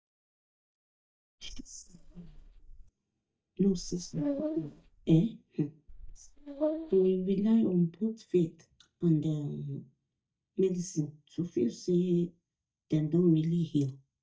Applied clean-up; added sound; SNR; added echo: neural mask model DeepFilterNet 3.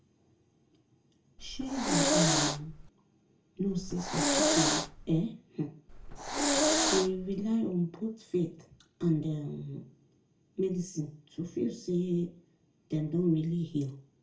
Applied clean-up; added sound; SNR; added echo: none; Hiss; -4 dB; reverberation time 0.3 s.